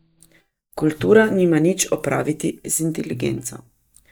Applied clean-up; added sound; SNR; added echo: neural mask model DeepFilterNet 3.